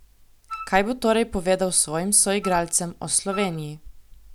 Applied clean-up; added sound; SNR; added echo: none; Wind instrument, woodwind instrument; 15 dB; none.